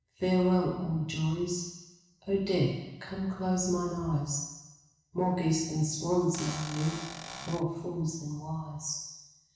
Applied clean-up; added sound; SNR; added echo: none; Cupboard open or close / Door; 10 dB; reverberation time 1.1 s.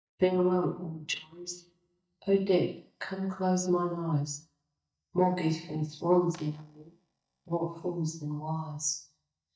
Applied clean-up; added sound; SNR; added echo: neural mask model DeepFilterNet 3.